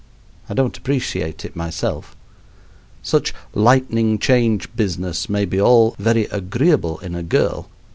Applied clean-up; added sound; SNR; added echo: none; none; none; none.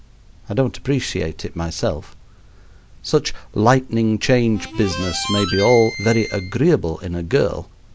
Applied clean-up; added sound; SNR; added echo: none; Harmonica; 9 dB; none.